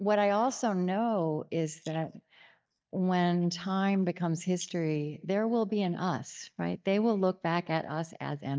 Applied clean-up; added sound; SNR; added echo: neural mask model DeepFilterNet 3.